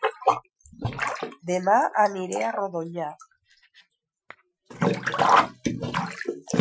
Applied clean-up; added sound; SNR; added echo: classical method Wiener filter.